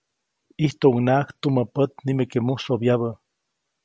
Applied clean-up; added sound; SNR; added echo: none; none; none; none.